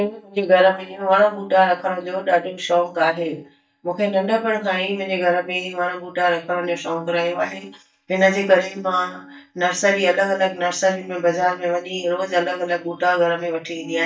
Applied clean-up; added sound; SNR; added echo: neural mask model DeepFilterNet 3.